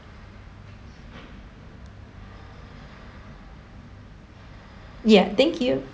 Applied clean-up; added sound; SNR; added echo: none; none; none; none.